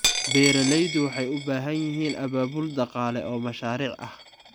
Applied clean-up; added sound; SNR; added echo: none; Coin (dropping); 5 dB; none.